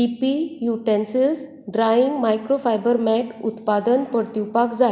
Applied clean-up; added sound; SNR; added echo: none; none; none; none.